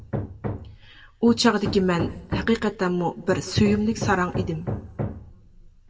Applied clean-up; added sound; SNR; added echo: none; Hammer; 8 dB; reverberation time 0.9 s.